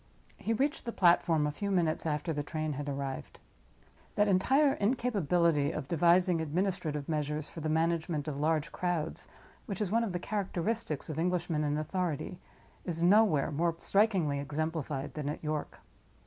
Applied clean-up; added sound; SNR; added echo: none; none; none; none.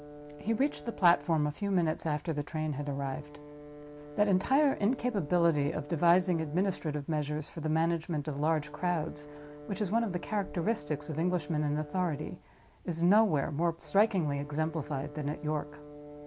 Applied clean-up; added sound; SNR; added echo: none; Brass instrument; 17 dB; none.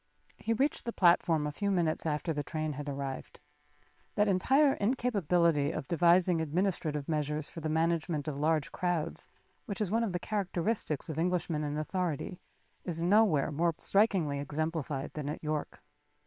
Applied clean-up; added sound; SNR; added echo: neural separator model SepFormer WHAM!.